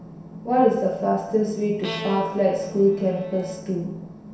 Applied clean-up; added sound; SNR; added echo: none; Bowed string instrument; 14 dB; reverberation time 0.7 s.